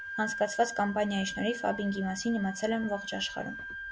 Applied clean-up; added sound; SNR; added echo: none; Wind instrument, woodwind instrument; 9 dB; none.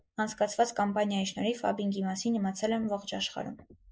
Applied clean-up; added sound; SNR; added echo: neural mask model Resemble Enhance denoiser.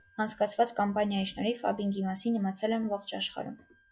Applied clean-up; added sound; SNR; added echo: classical method log-MMSE.